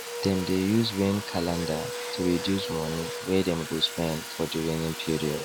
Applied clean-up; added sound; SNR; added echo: none; Domestic sounds, home sounds; 8 dB; none.